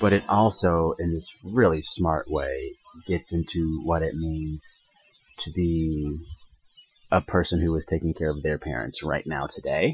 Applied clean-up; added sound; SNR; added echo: classical method Wiener filter.